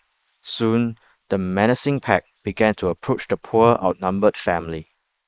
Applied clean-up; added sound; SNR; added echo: neural mask model Resemble Enhance denoiser.